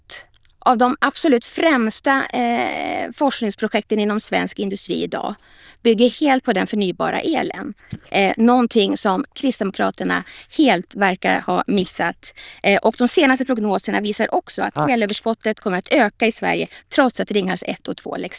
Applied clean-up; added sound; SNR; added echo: neural diffusion model UNIVERSE++.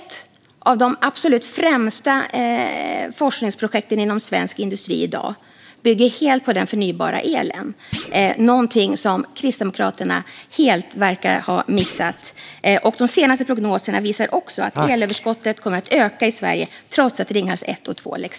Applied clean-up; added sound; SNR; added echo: none; Thump, thud; 14 dB; none.